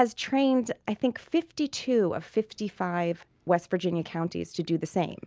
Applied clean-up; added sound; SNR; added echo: none; none; none; none.